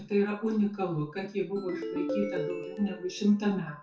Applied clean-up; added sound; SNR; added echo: none; Ringtone; 5 dB; reverberation time 0.3 s.